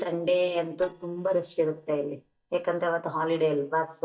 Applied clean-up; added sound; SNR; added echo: neural mask model DeepFilterNet 3.